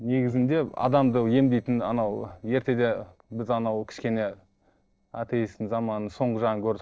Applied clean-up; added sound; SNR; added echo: neural separator model SepFormer DNS4.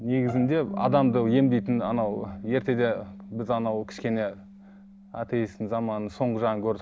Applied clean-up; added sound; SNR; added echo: none; Bass guitar + Bowed string instrument; 13 dB; none.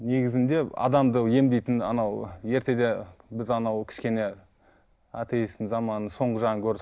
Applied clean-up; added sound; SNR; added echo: none; none; none; none.